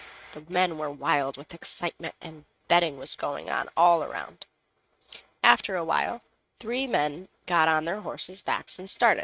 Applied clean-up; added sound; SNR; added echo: neural mask model RNNoise.